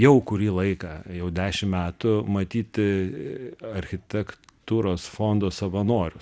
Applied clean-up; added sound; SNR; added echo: none; none; none; none.